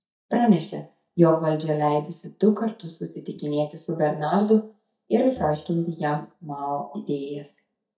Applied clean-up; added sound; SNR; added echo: neural mask model DeepFilterNet 3.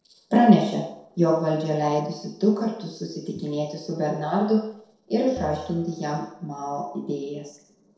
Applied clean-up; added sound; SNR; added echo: neural separator model SepFormer DNS4.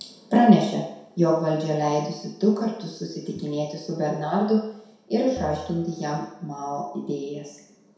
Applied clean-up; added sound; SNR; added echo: none; Bell; 19 dB; reverberation time 0.7 s.